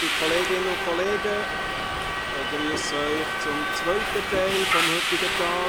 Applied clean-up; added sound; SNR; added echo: none; Subway, metro, underground; -2 dB; none.